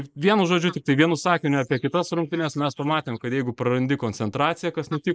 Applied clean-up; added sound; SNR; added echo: neural mask model Resemble Enhance denoiser.